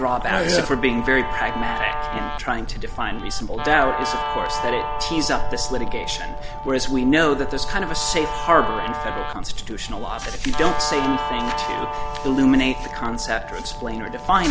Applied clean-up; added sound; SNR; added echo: none; Guitar; 8 dB; none.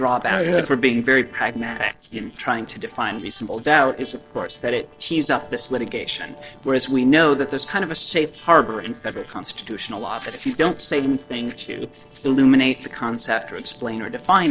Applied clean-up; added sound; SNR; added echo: neural separator model SepFormer DNS4.